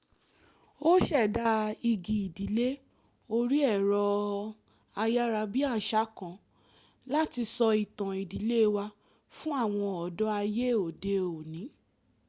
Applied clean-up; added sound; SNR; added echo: none; none; none; none.